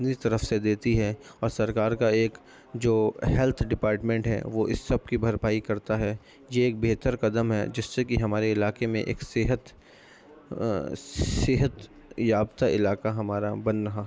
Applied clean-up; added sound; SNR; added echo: none; none; none; none.